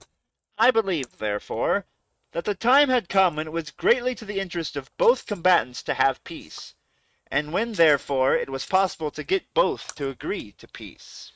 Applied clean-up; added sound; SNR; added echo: neural mask model RNNoise.